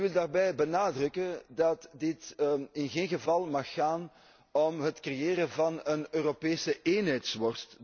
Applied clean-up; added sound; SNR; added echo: none; none; none; none.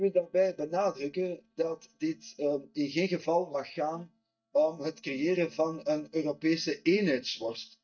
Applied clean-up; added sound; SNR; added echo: neural mask model DeepFilterNet 3.